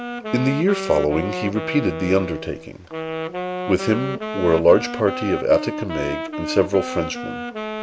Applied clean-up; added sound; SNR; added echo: none; Wind instrument, woodwind instrument; 7 dB; none.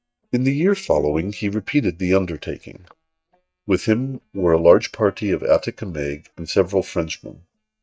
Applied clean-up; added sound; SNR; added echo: neural mask model DeepFilterNet 3.